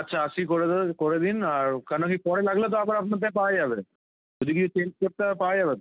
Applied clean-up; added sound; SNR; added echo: none; none; none; none.